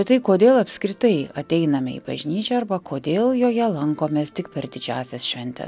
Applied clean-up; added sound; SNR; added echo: none; none; none; none.